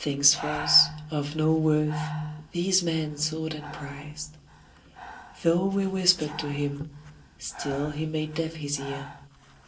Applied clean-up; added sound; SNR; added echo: none; Breathing; 14 dB; reverberation time 0.2 s.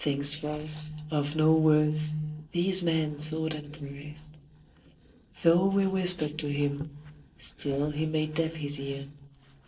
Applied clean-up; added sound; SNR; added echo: neural separator model SepFormer DNS4.